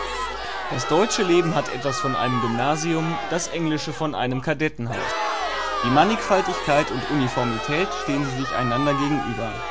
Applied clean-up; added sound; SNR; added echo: none; Crowd; 5 dB; none.